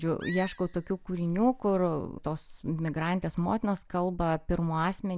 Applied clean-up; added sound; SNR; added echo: none; Animal; 16 dB; none.